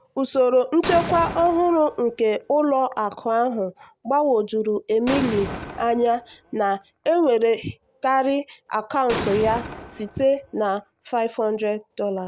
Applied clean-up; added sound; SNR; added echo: none; Explosion; 11 dB; none.